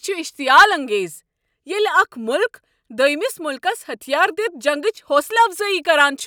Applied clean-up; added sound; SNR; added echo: none; none; none; none.